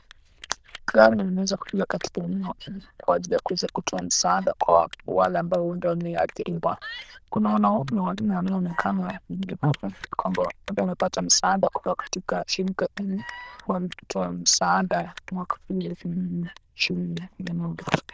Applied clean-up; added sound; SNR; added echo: neural diffusion model UNIVERSE++.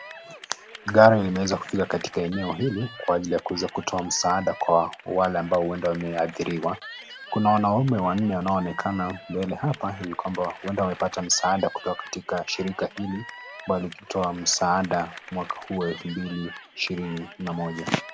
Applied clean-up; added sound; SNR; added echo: none; Cheering / Clapping; 17 dB; none.